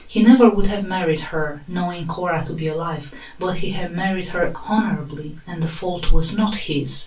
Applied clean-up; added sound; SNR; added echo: none; none; none; reverberation time 0.1 s.